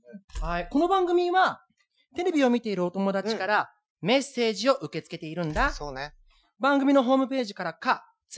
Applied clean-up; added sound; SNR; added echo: classical method Wiener filter.